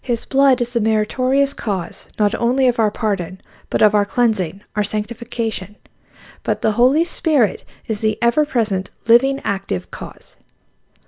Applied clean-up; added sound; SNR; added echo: none; none; none; none.